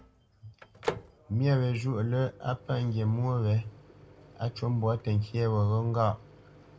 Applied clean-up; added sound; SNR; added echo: none; Microwave oven; 16 dB; none.